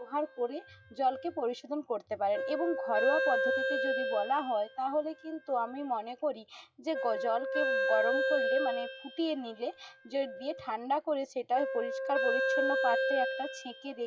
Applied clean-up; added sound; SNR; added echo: classical method log-MMSE.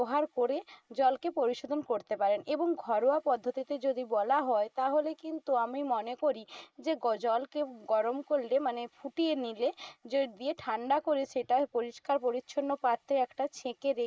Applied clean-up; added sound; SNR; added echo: neural mask model Resemble Enhance denoiser.